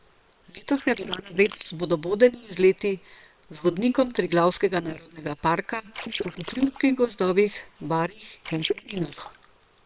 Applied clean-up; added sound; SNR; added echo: neural separator model SepFormer WHAM!.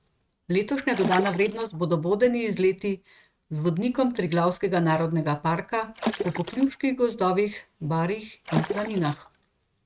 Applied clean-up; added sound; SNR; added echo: neural mask model RNNoise.